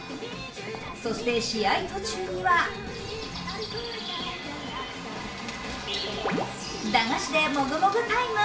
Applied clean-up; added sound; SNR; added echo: none; Thunder; 19 dB; reverberation time 0.4 s.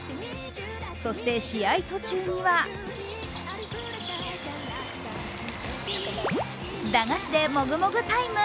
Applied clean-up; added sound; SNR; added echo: none; none; none; none.